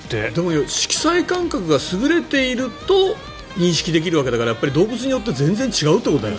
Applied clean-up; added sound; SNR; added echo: none; none; none; none.